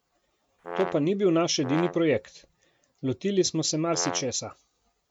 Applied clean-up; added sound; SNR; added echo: none; Brass instrument; 8 dB; none.